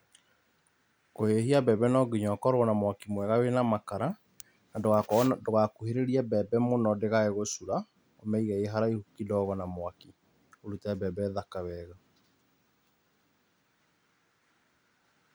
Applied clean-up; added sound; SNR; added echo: none; none; none; none.